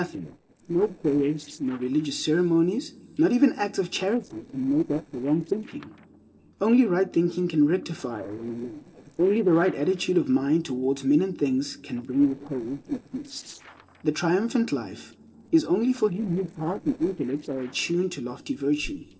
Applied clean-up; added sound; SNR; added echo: neural separator model SepFormer DNS4.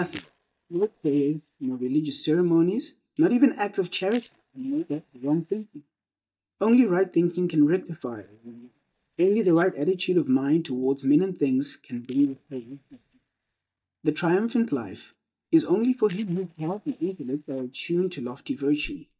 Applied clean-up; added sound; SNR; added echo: neural mask model DeepFilterNet 3.